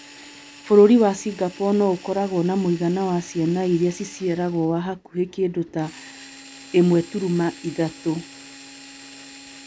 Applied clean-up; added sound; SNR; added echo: none; Drill; 20 dB; none.